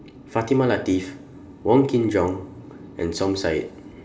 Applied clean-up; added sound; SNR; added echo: none; none; none; reverberation time 1.8 s.